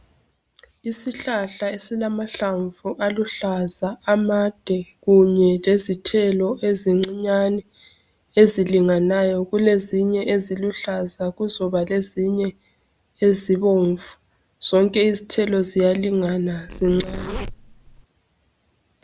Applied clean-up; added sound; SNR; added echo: none; Zipper (clothing); 11 dB; none.